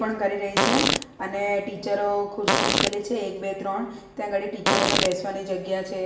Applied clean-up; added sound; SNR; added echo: none; Fart; -3 dB; reverberation time 0.7 s.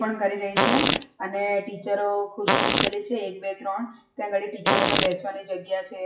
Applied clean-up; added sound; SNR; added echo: classical method WPE with log-MMSE.